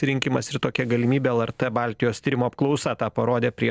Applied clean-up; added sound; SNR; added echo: neural separator model SepFormer DNS4.